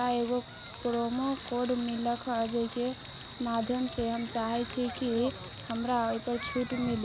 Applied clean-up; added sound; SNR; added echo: none; Crackle; 13 dB; none.